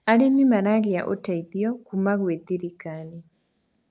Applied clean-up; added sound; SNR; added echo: none; none; none; none.